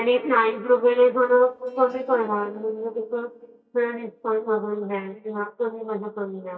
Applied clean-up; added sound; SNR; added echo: neural mask model DeepFilterNet 3.